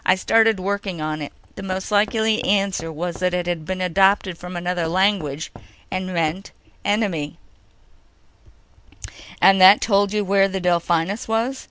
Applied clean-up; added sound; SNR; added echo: none; Knock / Wood; 20 dB; none.